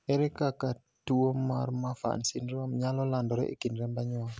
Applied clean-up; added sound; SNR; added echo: none; none; none; none.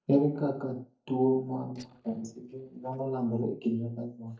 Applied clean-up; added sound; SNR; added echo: neural mask model DeepFilterNet 3.